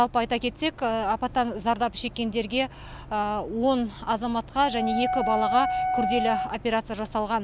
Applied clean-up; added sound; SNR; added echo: none; Wind instrument, woodwind instrument; 2 dB; none.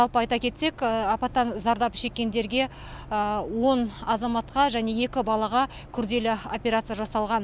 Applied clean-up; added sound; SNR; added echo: none; none; none; none.